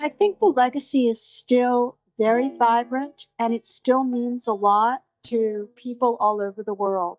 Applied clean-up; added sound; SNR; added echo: neural mask model DeepFilterNet 3.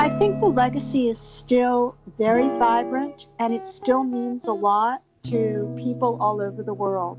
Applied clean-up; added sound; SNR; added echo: none; Guitar; 9 dB; none.